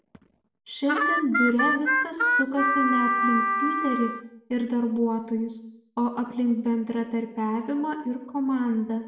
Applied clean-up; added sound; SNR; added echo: none; Harmonica; -2 dB; reverberation time 0.8 s.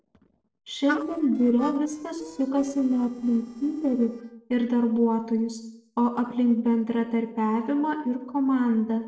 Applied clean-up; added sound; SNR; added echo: neural separator model SepFormer DNS4.